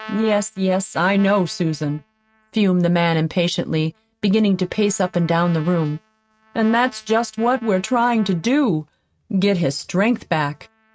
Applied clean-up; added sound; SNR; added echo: neural mask model RNNoise.